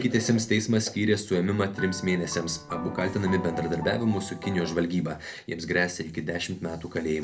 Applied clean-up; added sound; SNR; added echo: none; Piano; 11 dB; reverberation time 0.3 s.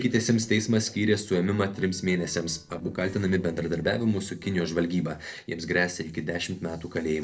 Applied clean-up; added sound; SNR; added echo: neural separator model SepFormer DNS4.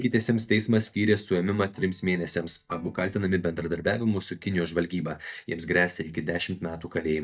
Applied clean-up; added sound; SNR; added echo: neural mask model DeepFilterNet 3.